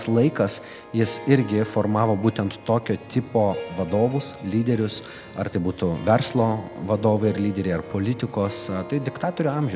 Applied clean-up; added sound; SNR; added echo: none; Harp; 17 dB; none.